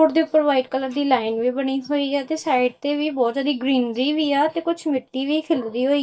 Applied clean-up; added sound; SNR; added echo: neural mask model DeepFilterNet 3.